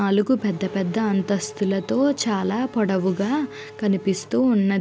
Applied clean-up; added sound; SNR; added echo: none; Race car, auto racing / Accelerating, revving, vroom; 19 dB; none.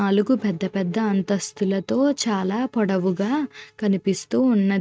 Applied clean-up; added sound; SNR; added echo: neural mask model RNNoise.